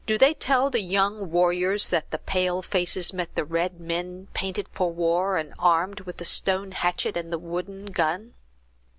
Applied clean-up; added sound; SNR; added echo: none; none; none; none.